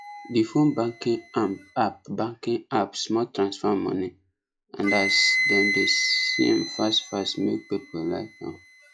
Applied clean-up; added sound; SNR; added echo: classical method log-MMSE.